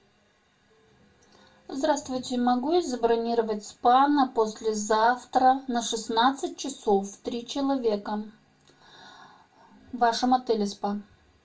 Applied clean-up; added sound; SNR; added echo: none; none; none; reverberation time 0.2 s.